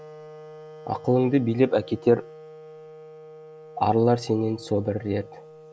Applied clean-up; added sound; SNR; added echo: none; Wind instrument, woodwind instrument; 18 dB; none.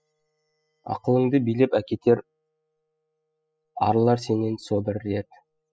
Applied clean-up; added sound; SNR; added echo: classical method spectral subtraction.